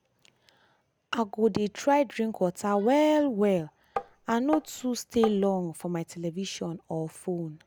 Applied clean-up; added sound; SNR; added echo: none; Tap; 8 dB; none.